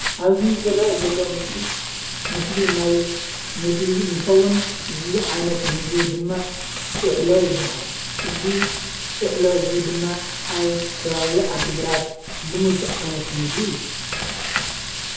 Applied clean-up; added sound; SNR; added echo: none; Frying (food); 5 dB; reverberation time 2.3 s.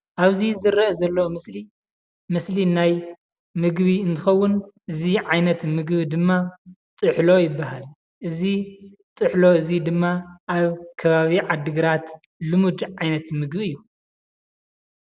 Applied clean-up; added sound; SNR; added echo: none; none; none; none.